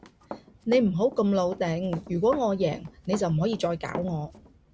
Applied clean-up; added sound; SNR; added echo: none; Run; 16 dB; none.